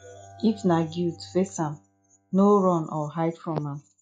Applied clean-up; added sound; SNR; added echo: classical method log-MMSE.